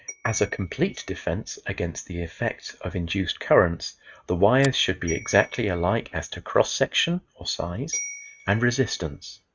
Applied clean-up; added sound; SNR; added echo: neural mask model RNNoise.